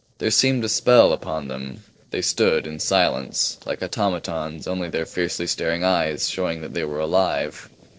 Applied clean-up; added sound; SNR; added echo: neural separator model SepFormer DNS4.